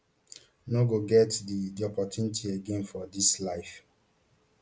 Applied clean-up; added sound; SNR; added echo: none; none; none; none.